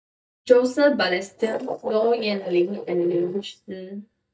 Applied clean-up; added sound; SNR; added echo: neural mask model DeepFilterNet 3.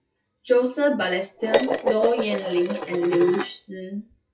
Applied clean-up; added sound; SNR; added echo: classical method WPE with log-MMSE.